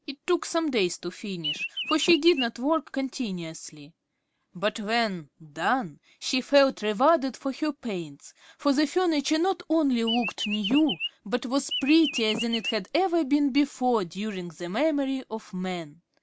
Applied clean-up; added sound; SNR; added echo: none; Chirp, tweet; 5 dB; none.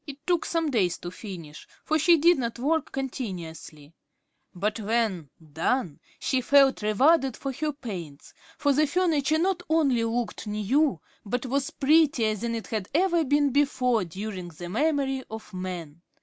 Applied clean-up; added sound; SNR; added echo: none; none; none; none.